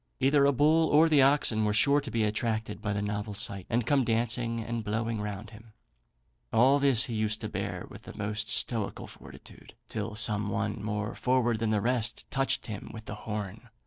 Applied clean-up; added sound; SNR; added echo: none; none; none; none.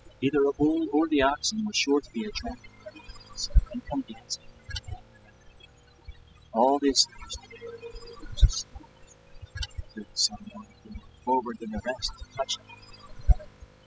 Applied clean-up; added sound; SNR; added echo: classical method spectral subtraction.